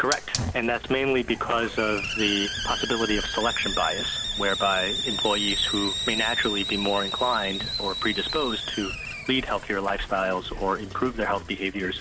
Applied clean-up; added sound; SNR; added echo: none; Hiss; 4 dB; none.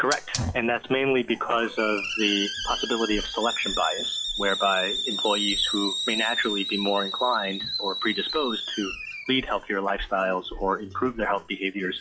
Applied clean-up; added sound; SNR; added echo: classical method log-MMSE.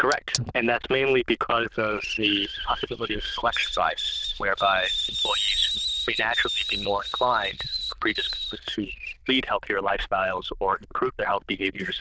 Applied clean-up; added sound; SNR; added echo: neural diffusion model UNIVERSE++.